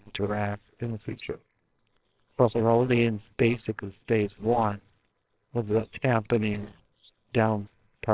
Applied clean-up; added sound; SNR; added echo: neural separator model SepFormer WHAMR!.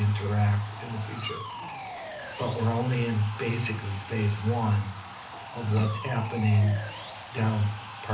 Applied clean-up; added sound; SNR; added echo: none; Sawing; 13 dB; reverberation time 0.2 s.